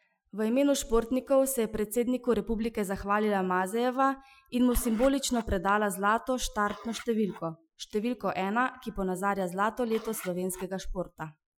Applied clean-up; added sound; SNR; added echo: classical method Wiener filter.